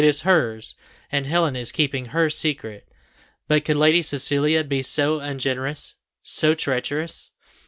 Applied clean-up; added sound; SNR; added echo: none; none; none; none.